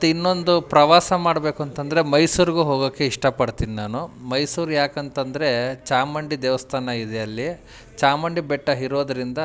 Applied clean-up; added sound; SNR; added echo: none; none; none; none.